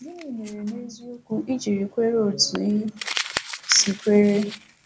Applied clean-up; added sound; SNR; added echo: none; Crumpling, crinkling; 10 dB; none.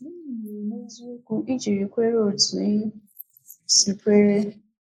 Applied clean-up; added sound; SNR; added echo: neural mask model Resemble Enhance denoiser.